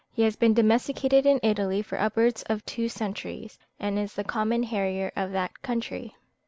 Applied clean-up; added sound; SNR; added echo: none; none; none; none.